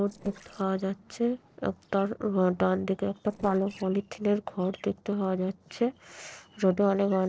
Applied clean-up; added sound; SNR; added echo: neural separator model SepFormer DNS4.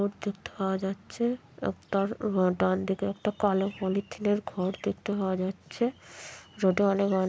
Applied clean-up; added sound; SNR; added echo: none; none; none; none.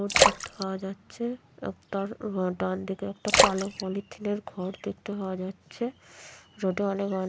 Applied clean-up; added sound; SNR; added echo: none; Splash, splatter; -3 dB; none.